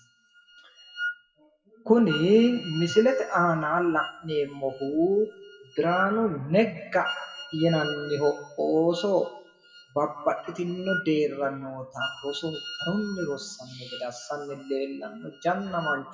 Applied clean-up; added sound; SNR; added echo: classical method WPE with log-MMSE.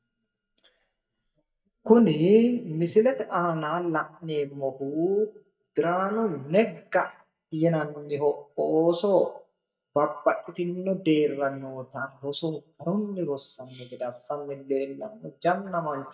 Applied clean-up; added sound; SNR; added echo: neural mask model DeepFilterNet 3.